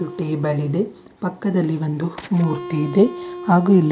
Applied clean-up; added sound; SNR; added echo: none; Wind instrument, woodwind instrument; 15 dB; none.